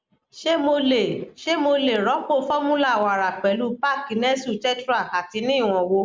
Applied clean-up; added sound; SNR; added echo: none; none; none; none.